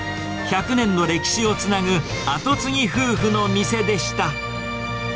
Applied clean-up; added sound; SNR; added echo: none; Respiratory sounds; 18 dB; none.